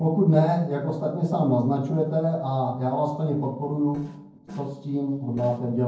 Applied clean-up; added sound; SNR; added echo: neural separator model SepFormer DNS4.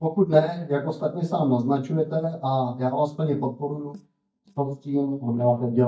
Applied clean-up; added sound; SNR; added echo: neural mask model DeepFilterNet 3.